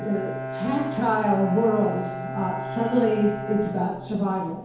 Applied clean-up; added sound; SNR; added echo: none; Bowed string instrument; 8 dB; reverberation time 2.2 s.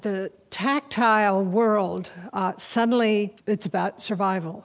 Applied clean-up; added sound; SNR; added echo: none; none; none; none.